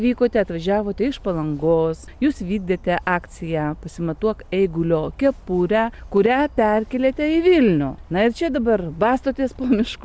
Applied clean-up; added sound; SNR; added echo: none; none; none; none.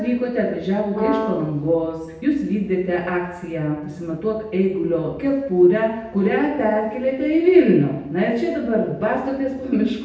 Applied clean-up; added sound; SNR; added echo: none; Brass instrument; 7 dB; reverberation time 0.8 s.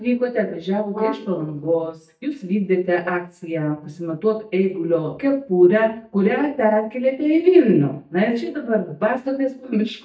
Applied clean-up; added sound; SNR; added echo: neural mask model DeepFilterNet 3.